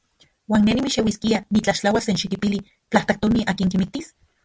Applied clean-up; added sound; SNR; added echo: none; none; none; none.